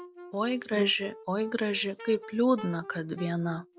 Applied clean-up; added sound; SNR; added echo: none; Wind instrument, woodwind instrument; 17 dB; none.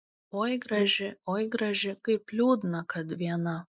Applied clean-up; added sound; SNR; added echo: neural mask model Resemble Enhance denoiser.